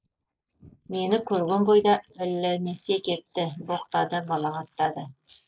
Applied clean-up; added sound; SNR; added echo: neural mask model Resemble Enhance denoiser.